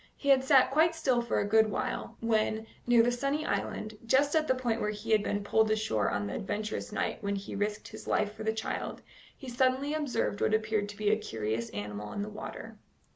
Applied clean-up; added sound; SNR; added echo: none; none; none; none.